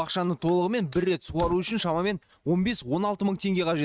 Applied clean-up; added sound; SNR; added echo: neural mask model RNNoise.